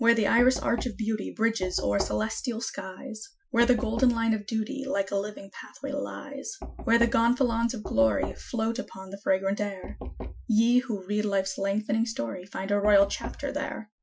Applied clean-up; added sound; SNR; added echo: classical method Wiener filter.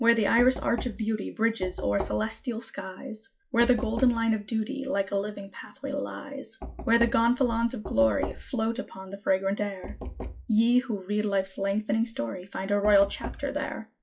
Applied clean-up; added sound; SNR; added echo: classical method log-MMSE.